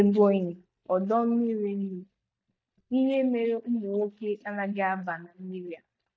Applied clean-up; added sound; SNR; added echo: neural mask model DeepFilterNet 3.